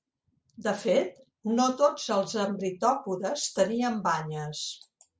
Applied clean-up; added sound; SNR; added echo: none; none; none; none.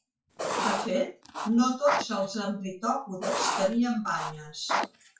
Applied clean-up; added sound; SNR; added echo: classical method WPE with log-MMSE.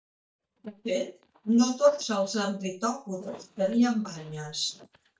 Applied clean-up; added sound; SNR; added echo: neural mask model DeepFilterNet 3.